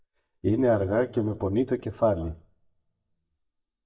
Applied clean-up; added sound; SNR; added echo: neural mask model DeepFilterNet 3.